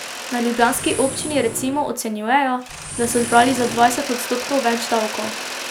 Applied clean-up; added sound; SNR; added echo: none; Mechanisms + Engine; 9 dB; none.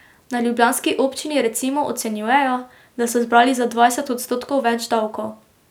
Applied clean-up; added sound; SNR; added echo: none; none; none; none.